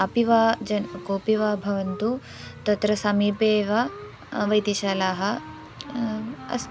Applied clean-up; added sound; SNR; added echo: none; Wind instrument, woodwind instrument; 19 dB; none.